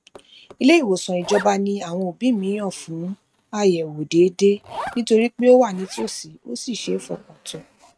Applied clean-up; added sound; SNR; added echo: neural mask model RNNoise.